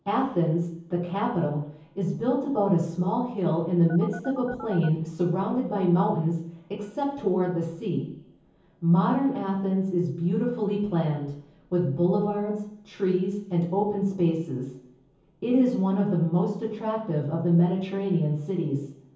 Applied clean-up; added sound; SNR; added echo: none; Telephone; 15 dB; reverberation time 0.7 s.